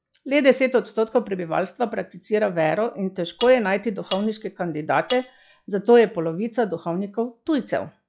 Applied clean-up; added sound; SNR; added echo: classical method log-MMSE.